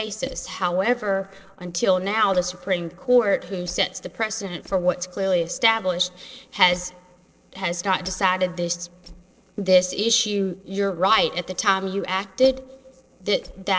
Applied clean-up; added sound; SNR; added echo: neural separator model SepFormer DNS4.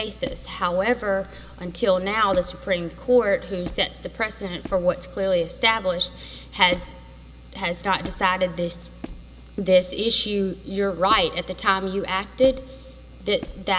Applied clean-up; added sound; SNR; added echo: none; Squeak; 18 dB; none.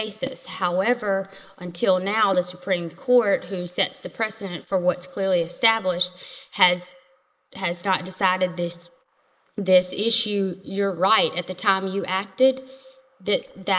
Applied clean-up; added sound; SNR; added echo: neural mask model Resemble Enhance denoiser.